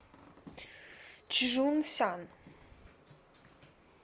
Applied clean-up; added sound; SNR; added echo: none; none; none; none.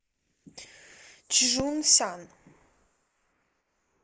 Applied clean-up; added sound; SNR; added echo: neural mask model Resemble Enhance denoiser.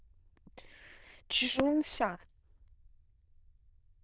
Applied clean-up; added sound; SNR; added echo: neural diffusion model UNIVERSE++.